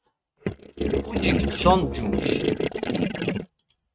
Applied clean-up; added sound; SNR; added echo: neural mask model RNNoise.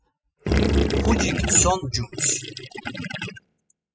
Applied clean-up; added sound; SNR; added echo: classical method spectral subtraction.